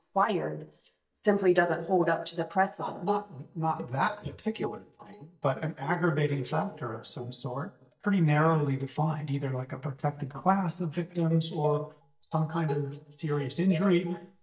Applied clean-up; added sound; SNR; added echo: neural mask model DeepFilterNet 3.